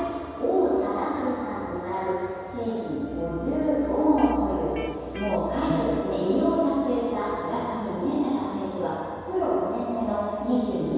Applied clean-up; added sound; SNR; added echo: none; Electric guitar; 13 dB; reverberation time 2.2 s.